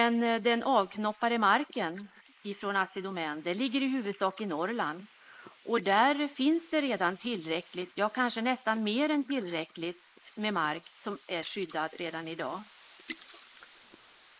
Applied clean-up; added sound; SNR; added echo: neural mask model Resemble Enhance denoiser.